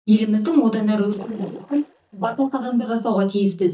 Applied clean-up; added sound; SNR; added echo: neural mask model DeepFilterNet 3.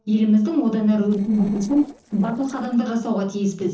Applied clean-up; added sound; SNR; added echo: neural separator model SepFormer DNS4.